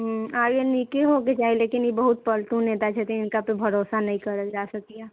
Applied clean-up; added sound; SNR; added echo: none; none; none; none.